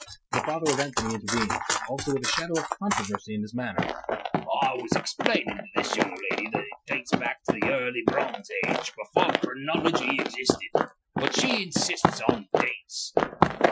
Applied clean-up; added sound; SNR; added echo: classical method Wiener filter.